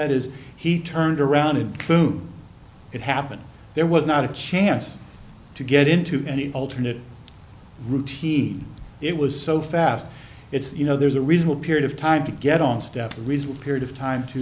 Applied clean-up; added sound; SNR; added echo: none; none; none; none.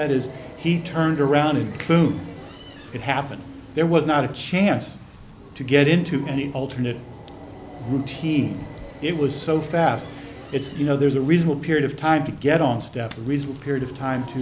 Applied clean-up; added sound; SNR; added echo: none; Subway, metro, underground; 19 dB; none.